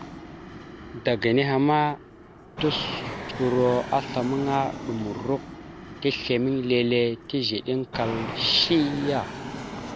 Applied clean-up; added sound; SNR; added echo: none; Fixed-wing aircraft, airplane; 11 dB; none.